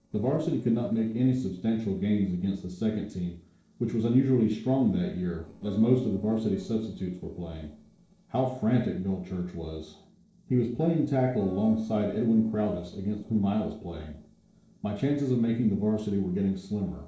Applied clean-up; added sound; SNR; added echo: neural separator model SepFormer DNS4.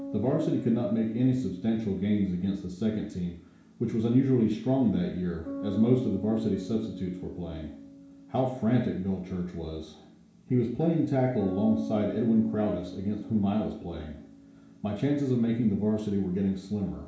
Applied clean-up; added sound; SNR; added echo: none; Bass guitar; 15 dB; reverberation time 0.6 s.